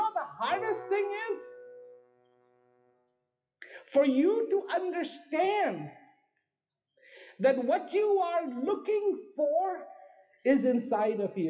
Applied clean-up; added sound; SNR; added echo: classical method WPE with log-MMSE.